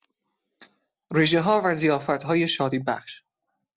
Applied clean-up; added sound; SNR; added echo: none; none; none; none.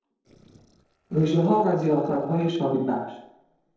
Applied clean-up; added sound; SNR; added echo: neural separator model SepFormer DNS4.